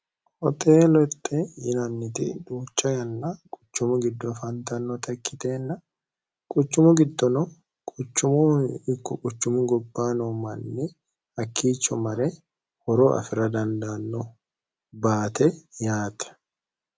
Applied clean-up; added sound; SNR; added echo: none; none; none; none.